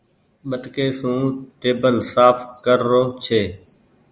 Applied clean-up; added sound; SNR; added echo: none; none; none; none.